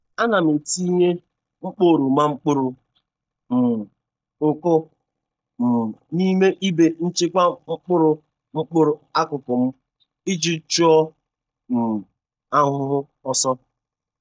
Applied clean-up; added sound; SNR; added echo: neural mask model DeepFilterNet 3.